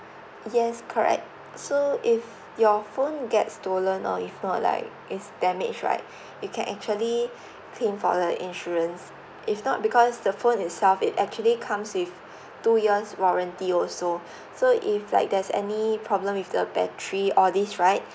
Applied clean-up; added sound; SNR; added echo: none; none; none; none.